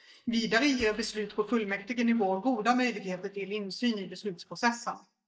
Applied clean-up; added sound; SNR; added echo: neural mask model DeepFilterNet 3.